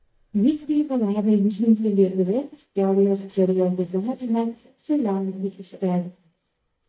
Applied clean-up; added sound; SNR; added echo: neural mask model DeepFilterNet 3.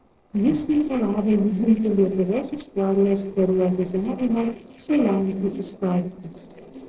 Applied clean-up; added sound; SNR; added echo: neural separator model SepFormer DNS4.